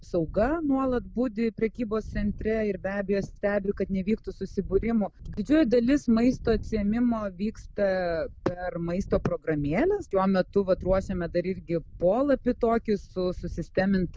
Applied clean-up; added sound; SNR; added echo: none; Wind; 15 dB; none.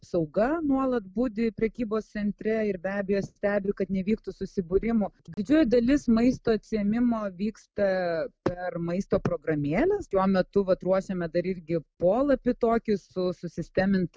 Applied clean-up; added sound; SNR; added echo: none; none; none; none.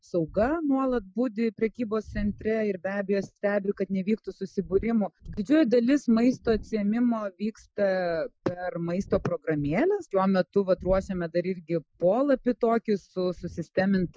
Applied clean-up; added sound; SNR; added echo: classical method Wiener filter.